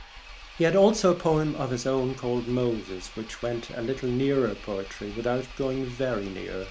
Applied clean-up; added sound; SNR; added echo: none; Engine; 16 dB; none.